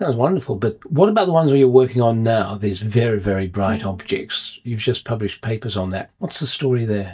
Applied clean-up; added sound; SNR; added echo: neural mask model DeepFilterNet 3.